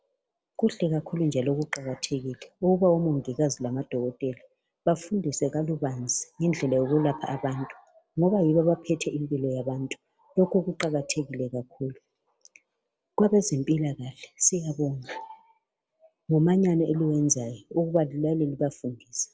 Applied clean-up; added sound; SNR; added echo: none; none; none; none.